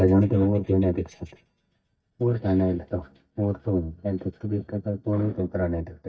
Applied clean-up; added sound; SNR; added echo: neural mask model DeepFilterNet 3.